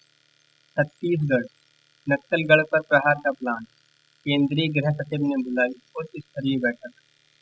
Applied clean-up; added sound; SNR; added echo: classical method spectral subtraction.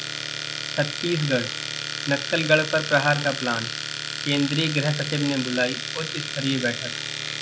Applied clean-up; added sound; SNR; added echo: none; Domestic sounds, home sounds; 5 dB; none.